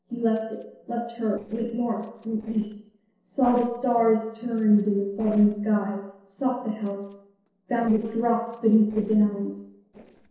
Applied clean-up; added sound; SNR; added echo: neural separator model SepFormer DNS4.